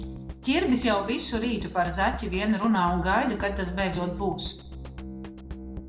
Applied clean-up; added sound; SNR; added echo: none; Drum kit; 10 dB; reverberation time 0.6 s.